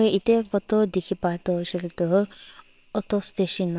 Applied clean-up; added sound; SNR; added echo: neural separator model SepFormer WHAMR!.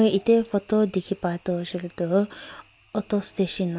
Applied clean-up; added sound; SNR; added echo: none; none; none; none.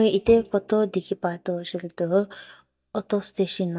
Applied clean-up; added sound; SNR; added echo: neural mask model DeepFilterNet 3.